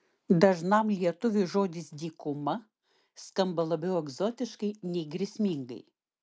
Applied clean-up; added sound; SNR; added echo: none; none; none; none.